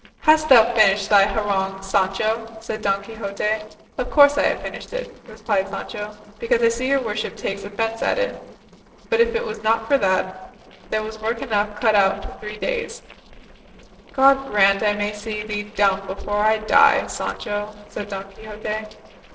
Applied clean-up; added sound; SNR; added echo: neural separator model SepFormer DNS4.